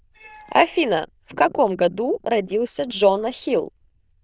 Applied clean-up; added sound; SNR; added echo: neural diffusion model UNIVERSE++.